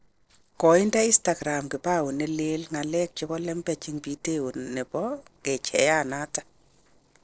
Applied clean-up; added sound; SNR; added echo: neural separator model SepFormer DNS4.